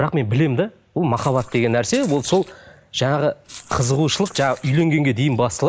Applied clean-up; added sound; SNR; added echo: neural mask model Resemble Enhance denoiser.